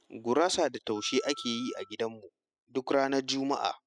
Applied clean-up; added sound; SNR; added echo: classical method spectral subtraction.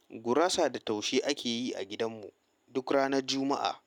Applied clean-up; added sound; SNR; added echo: none; none; none; none.